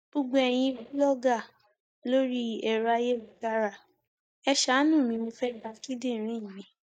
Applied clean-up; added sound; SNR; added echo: neural mask model DeepFilterNet 3.